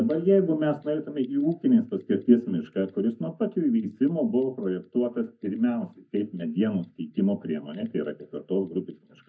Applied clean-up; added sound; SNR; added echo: neural mask model DeepFilterNet 3.